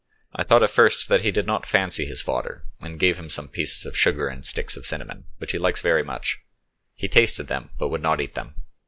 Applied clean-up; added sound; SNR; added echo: neural mask model Resemble Enhance denoiser.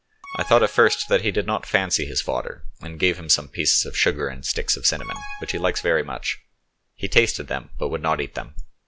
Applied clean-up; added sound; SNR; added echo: none; Alarm; 14 dB; none.